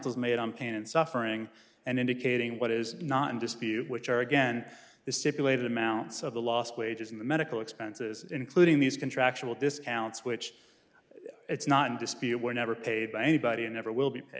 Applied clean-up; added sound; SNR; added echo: none; none; none; none.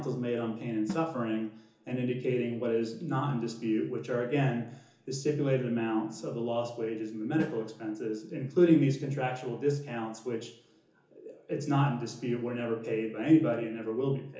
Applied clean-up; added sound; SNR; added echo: none; Drum; 18 dB; reverberation time 0.7 s.